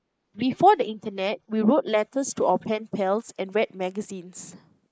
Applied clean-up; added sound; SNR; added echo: neural mask model Resemble Enhance denoiser.